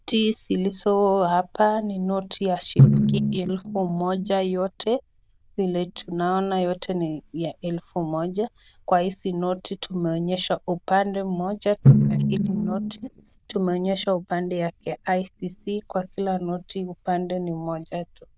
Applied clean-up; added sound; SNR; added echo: neural diffusion model UNIVERSE++.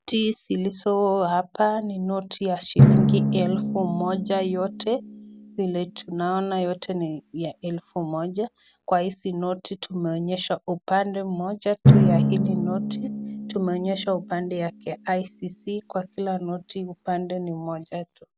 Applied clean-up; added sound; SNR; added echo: none; Drum; 0 dB; none.